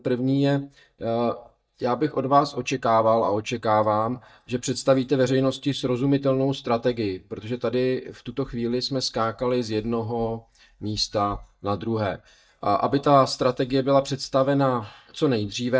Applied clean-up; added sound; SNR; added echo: neural mask model DeepFilterNet 3.